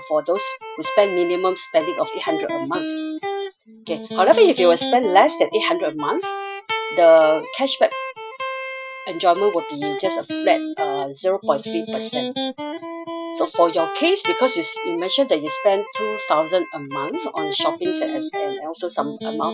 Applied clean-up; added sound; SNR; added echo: classical method Wiener filter.